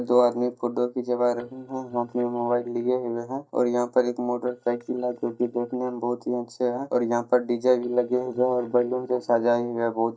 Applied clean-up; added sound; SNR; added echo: neural mask model DeepFilterNet 3.